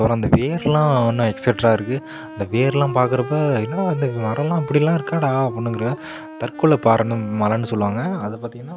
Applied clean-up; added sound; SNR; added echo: none; Wind instrument, woodwind instrument; 14 dB; none.